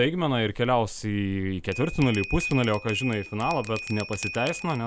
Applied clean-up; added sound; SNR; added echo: none; Bell; 11 dB; none.